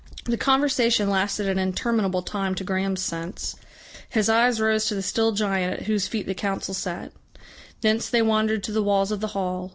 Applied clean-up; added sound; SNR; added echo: none; none; none; none.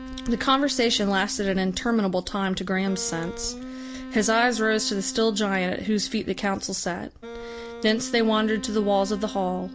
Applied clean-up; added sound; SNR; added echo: none; Wind instrument, woodwind instrument; 14 dB; none.